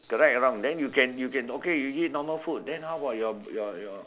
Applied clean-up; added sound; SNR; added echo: none; none; none; none.